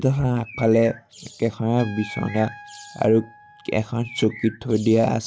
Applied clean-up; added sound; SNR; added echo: none; Trumpet + Bird; 19 dB; none.